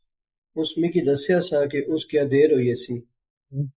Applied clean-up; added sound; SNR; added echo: neural mask model Resemble Enhance denoiser.